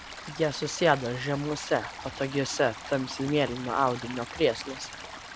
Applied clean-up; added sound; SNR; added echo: none; Stream; 13 dB; none.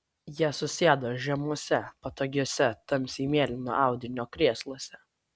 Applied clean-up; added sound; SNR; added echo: none; none; none; none.